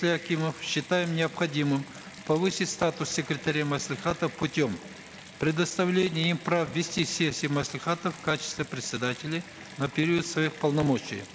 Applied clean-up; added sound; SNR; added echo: none; Bathtub (filling or washing) / Water tap, faucet; 17 dB; none.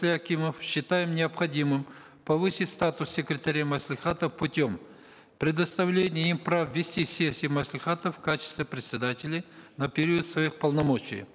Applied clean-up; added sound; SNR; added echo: none; none; none; none.